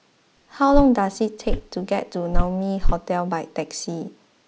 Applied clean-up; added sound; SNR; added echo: none; Walk, footsteps; 0 dB; none.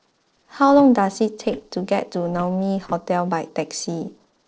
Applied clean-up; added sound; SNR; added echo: neural separator model SepFormer DNS4.